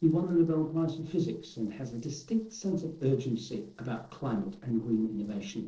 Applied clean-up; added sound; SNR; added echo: neural separator model SepFormer DNS4.